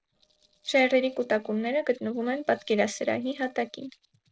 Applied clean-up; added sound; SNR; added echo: neural separator model SepFormer DNS4.